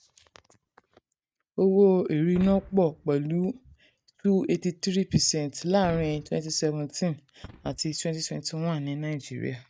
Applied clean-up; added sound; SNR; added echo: neural mask model RNNoise.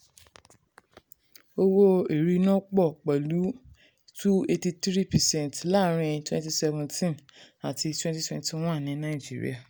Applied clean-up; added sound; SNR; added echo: none; none; none; none.